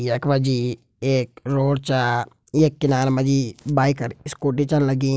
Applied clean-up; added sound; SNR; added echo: none; none; none; none.